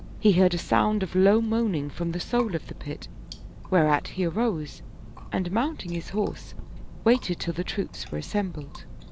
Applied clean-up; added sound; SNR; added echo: none; Chewing, mastication; 13 dB; none.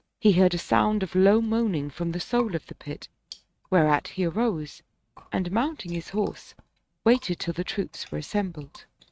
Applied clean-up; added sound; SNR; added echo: neural mask model RNNoise.